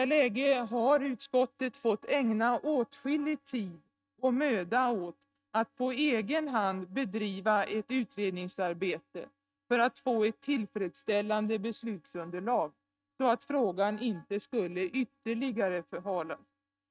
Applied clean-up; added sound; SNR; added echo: neural mask model RNNoise.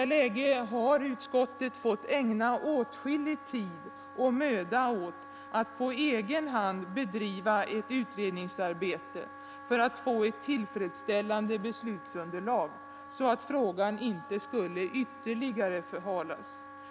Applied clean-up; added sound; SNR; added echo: none; Wind instrument, woodwind instrument; 16 dB; none.